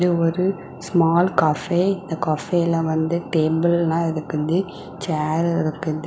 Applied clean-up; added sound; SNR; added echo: none; none; none; none.